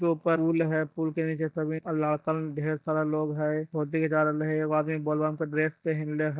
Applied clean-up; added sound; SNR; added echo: neural mask model DeepFilterNet 3.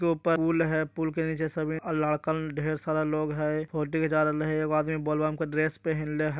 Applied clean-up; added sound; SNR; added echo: none; none; none; none.